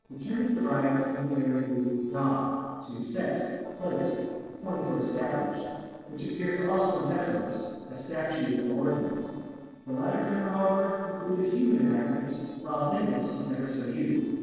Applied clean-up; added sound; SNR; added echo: neural separator model SepFormer DNS4.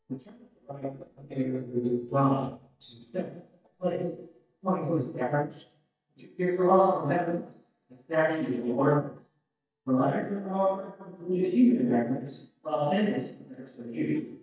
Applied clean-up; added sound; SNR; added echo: neural mask model DeepFilterNet 3.